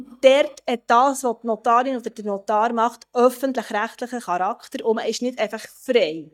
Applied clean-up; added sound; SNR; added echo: neural mask model DeepFilterNet 3.